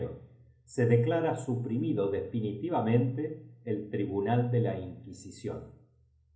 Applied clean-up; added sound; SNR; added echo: none; none; none; reverberation time 0.6 s.